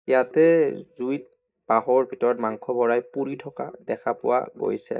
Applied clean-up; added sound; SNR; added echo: neural mask model DeepFilterNet 3.